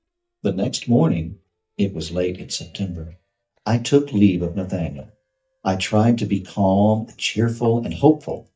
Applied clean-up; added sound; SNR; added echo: neural mask model DeepFilterNet 3.